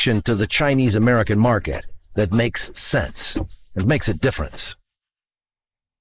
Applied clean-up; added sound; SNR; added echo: neural mask model Resemble Enhance denoiser.